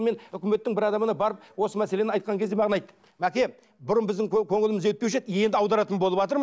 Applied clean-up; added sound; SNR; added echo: none; none; none; none.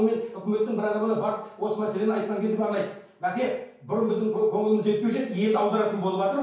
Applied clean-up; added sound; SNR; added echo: none; none; none; reverberation time 0.5 s.